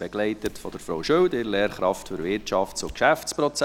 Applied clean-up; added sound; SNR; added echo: none; Fire; 19 dB; none.